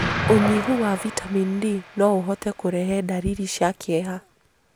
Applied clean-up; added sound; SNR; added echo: none; Explosion; 8 dB; none.